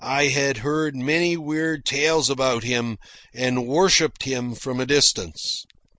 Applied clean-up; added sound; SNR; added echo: none; none; none; none.